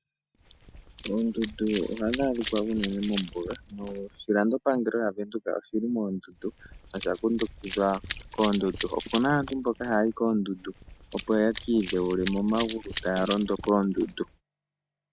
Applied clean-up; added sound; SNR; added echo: none; Run; 8 dB; none.